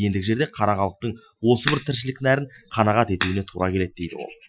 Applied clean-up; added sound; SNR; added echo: classical method Wiener filter.